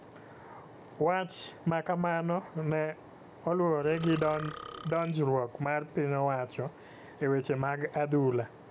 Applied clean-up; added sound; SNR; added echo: none; Burping, eructation; 13 dB; none.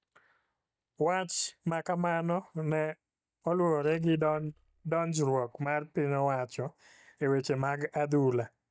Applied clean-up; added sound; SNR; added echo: neural mask model DeepFilterNet 3.